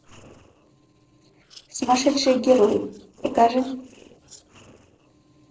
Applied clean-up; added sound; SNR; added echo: neural separator model SepFormer DNS4.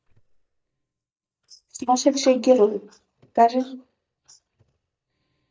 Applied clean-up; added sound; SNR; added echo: neural mask model DeepFilterNet 3.